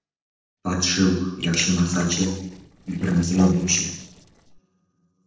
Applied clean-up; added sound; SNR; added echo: neural separator model SepFormer DNS4.